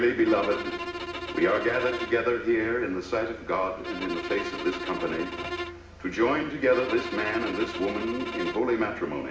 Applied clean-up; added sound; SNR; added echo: none; Bowed string instrument; 8 dB; reverberation time 0.8 s.